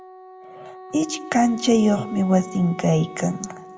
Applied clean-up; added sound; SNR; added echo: none; Wind instrument, woodwind instrument; 16 dB; reverberation time 0.5 s.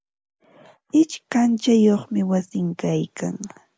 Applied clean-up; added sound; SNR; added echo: none; none; none; none.